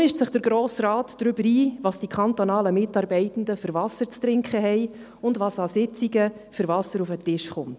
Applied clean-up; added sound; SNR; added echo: none; none; none; none.